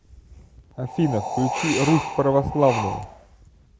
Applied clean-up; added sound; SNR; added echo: none; Wind; 6 dB; none.